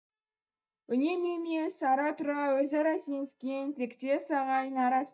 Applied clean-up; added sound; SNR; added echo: neural mask model DeepFilterNet 3.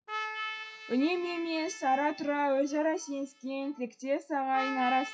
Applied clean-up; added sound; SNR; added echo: classical method WPE with log-MMSE.